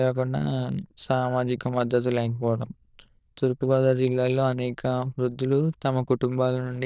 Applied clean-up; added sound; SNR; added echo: neural diffusion model UNIVERSE++.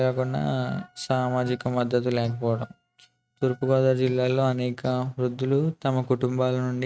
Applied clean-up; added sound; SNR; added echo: neural mask model RNNoise.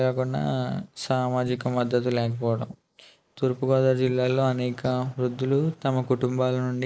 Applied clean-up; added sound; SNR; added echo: neural mask model Resemble Enhance denoiser.